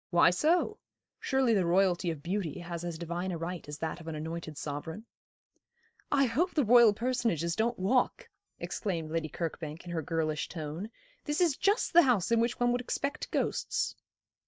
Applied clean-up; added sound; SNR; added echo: neural mask model DeepFilterNet 3.